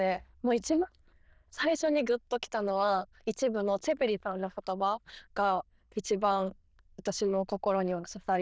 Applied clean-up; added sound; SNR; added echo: neural diffusion model UNIVERSE++.